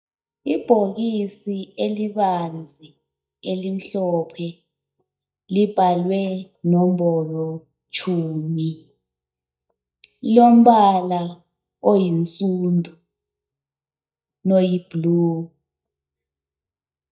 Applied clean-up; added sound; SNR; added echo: neural mask model DeepFilterNet 3.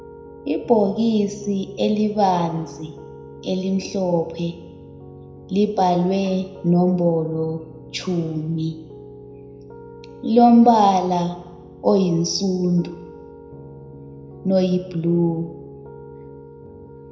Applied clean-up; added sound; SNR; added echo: none; Piano; 18 dB; reverberation time 0.8 s.